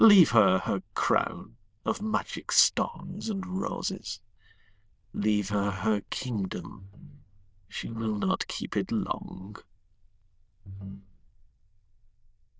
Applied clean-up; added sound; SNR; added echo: neural diffusion model UNIVERSE++.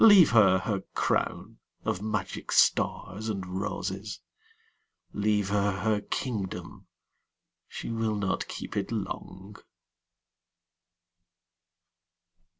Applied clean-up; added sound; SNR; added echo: none; none; none; none.